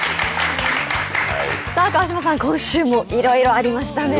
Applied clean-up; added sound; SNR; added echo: none; none; none; none.